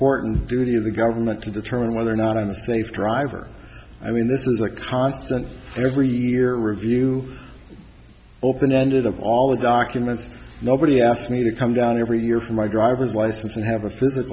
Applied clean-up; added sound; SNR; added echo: none; none; none; none.